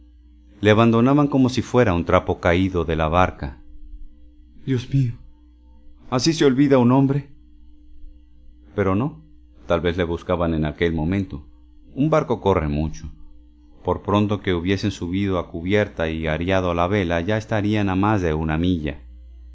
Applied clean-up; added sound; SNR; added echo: none; none; none; none.